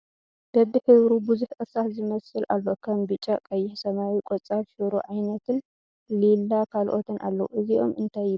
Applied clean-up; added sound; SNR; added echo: none; none; none; none.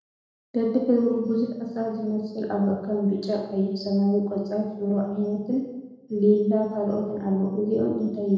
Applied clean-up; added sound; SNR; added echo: none; none; none; reverberation time 0.9 s.